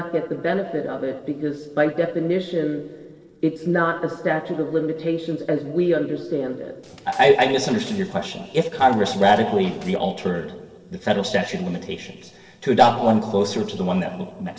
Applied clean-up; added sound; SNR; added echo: neural separator model SepFormer DNS4.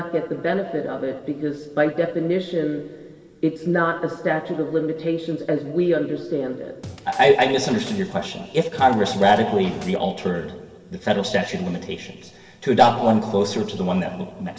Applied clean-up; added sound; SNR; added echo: none; Scratching (performance technique); 17 dB; reverberation time 2.5 s.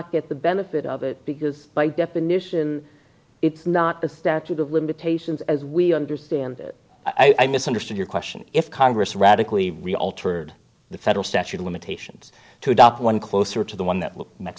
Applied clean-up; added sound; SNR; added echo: none; none; none; none.